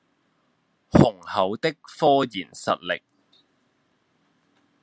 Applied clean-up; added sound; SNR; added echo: none; none; none; none.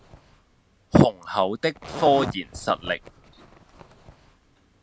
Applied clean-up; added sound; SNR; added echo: none; Zipper (clothing); 15 dB; none.